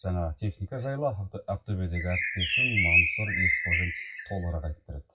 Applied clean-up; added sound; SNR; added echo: classical method WPE with log-MMSE.